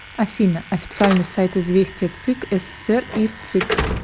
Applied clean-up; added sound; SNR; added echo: none; Slam / Alarm; 8 dB; none.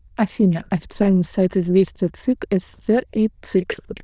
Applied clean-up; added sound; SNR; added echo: neural diffusion model UNIVERSE++.